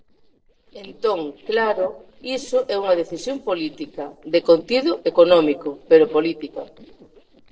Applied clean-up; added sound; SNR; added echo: neural separator model SepFormer DNS4.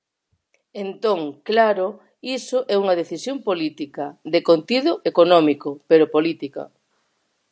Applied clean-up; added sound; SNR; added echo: none; none; none; none.